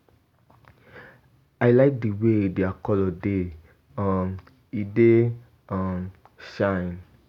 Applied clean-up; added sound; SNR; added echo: none; none; none; none.